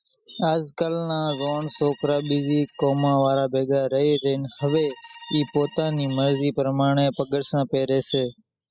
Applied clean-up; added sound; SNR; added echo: classical method spectral subtraction.